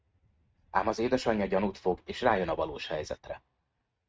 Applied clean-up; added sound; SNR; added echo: neural mask model RNNoise.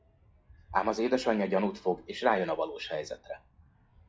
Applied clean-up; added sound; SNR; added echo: classical method log-MMSE.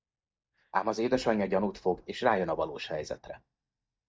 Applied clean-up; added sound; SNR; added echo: neural mask model DeepFilterNet 3.